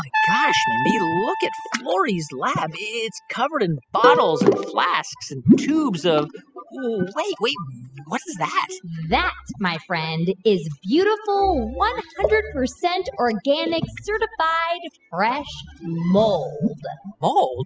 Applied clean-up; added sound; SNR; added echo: classical method spectral subtraction.